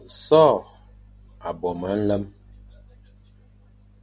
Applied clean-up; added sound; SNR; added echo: none; none; none; none.